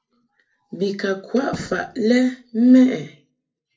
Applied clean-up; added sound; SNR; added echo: neural separator model SepFormer DNS4.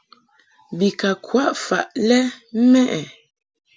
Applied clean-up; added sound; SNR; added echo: none; none; none; none.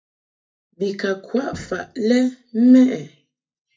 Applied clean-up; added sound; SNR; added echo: neural mask model DeepFilterNet 3.